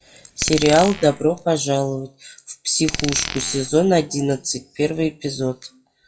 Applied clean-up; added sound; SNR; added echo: classical method WPE with log-MMSE.